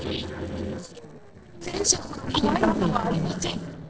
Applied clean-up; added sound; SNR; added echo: neural separator model SepFormer DNS4.